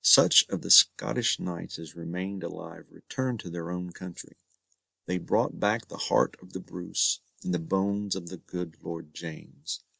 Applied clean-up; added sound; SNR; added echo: none; none; none; none.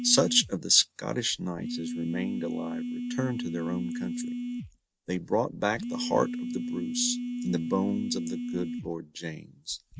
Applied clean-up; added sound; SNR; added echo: none; Telephone; 4 dB; none.